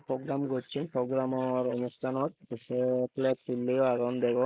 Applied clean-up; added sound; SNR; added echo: neural mask model Resemble Enhance denoiser.